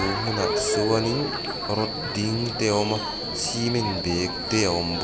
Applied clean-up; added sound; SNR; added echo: none; Crowd; 5 dB; none.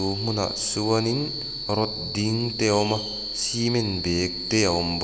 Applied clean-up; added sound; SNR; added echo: none; none; none; none.